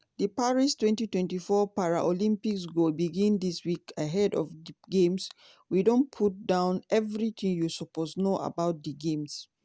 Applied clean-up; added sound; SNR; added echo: none; none; none; none.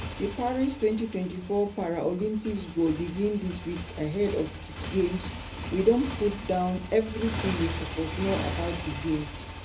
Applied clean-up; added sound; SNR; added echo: none; Motorcycle; 8 dB; reverberation time 0.3 s.